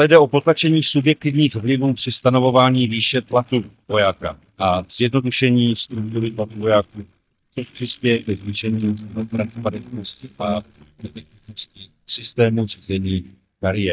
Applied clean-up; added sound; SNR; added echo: neural mask model DeepFilterNet 3.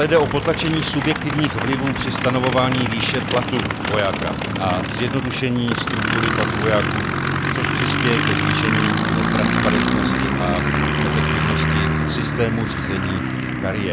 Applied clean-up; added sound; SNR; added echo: none; Aircraft; -2 dB; none.